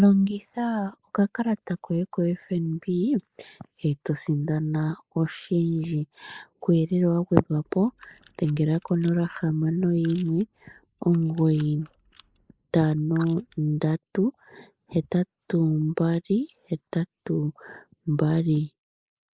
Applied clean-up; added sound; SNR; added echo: neural mask model Resemble Enhance denoiser.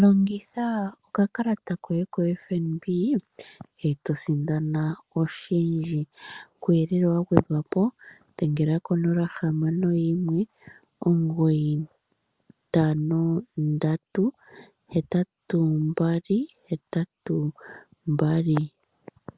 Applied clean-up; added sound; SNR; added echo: none; none; none; none.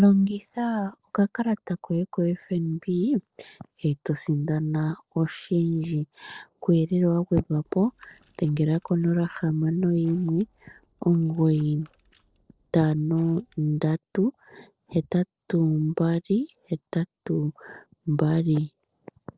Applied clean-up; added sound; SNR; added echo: neural separator model SepFormer DNS4.